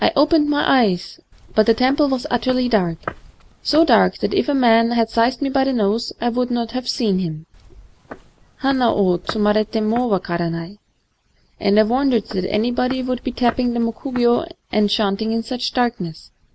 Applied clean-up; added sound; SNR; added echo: none; Walk, footsteps; 18 dB; none.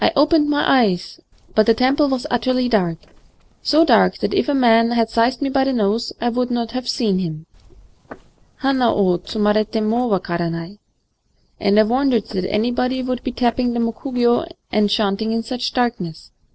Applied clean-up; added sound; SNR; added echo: neural separator model SepFormer DNS4.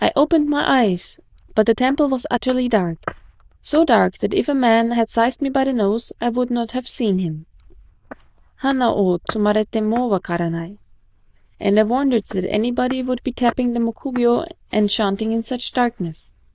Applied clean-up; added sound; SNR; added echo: neural diffusion model UNIVERSE++.